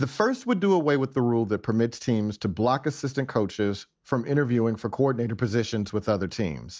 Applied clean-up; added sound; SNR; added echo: none; none; none; none.